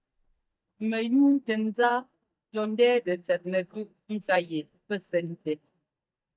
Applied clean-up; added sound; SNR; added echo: neural mask model DeepFilterNet 3.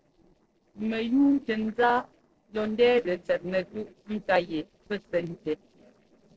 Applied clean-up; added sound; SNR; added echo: neural separator model SepFormer DNS4.